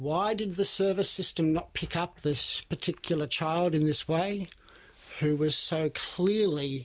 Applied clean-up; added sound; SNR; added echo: none; none; none; none.